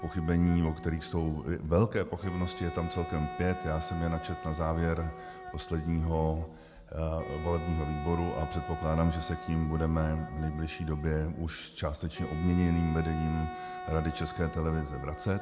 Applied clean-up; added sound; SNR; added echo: none; Wind instrument, woodwind instrument; 12 dB; none.